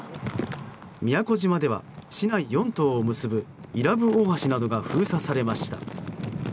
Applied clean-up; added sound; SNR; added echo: none; none; none; none.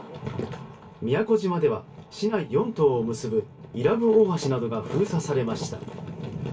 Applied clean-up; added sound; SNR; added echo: none; none; none; reverberation time 0.2 s.